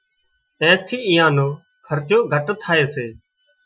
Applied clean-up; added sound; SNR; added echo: classical method Wiener filter.